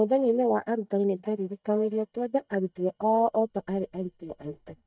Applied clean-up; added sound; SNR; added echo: neural mask model DeepFilterNet 3.